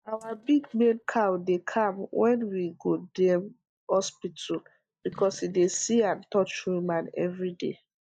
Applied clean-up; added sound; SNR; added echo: neural mask model DeepFilterNet 3.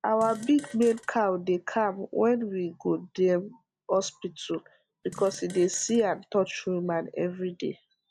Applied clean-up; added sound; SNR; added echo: none; Fart; 19 dB; none.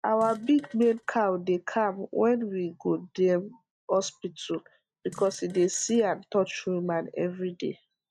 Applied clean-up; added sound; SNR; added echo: neural mask model RNNoise.